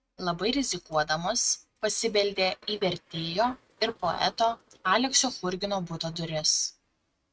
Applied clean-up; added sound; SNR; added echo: neural mask model RNNoise.